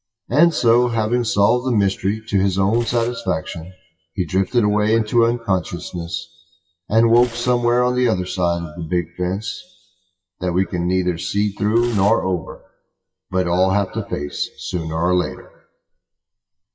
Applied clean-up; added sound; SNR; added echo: classical method WPE with log-MMSE.